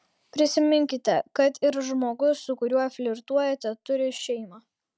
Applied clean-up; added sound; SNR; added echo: none; none; none; none.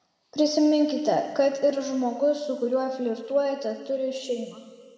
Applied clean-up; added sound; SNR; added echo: none; none; none; reverberation time 1.9 s.